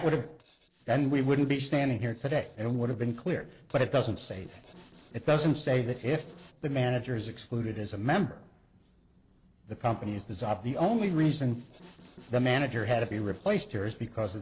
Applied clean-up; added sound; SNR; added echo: neural separator model SepFormer DNS4.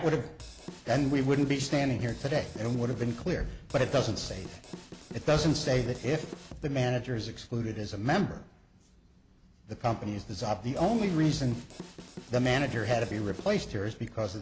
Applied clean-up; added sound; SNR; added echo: none; Drum kit; 14 dB; none.